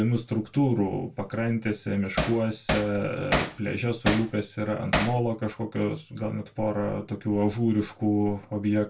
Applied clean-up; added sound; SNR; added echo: none; Hammer; 4 dB; reverberation time 0.2 s.